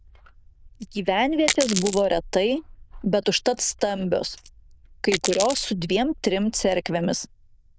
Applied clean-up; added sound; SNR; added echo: neural diffusion model UNIVERSE++.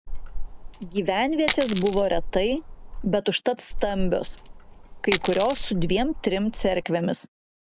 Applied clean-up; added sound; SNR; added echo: none; Coin (dropping); 3 dB; none.